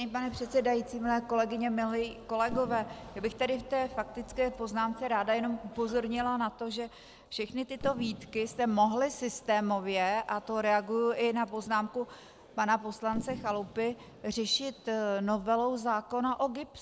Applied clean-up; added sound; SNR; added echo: none; Fireworks; 19 dB; none.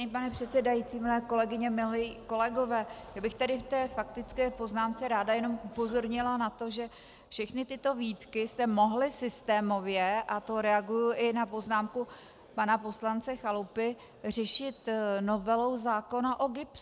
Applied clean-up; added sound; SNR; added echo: none; none; none; none.